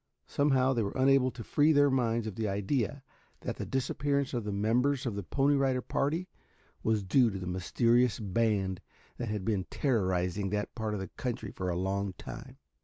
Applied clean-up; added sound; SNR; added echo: none; none; none; none.